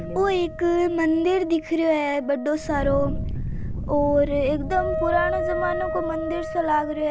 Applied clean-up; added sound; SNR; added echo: none; Fire + Wind instrument, woodwind instrument; 5 dB; none.